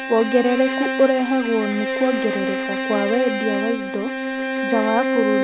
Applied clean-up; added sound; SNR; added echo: none; Bowed string instrument; 2 dB; none.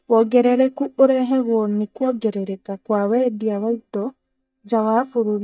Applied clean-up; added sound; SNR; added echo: neural mask model DeepFilterNet 3.